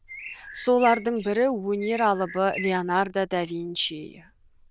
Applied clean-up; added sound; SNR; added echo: neural diffusion model UNIVERSE++.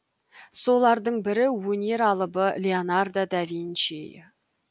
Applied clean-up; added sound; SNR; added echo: none; none; none; none.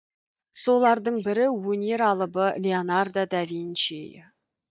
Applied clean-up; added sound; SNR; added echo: neural mask model DeepFilterNet 3.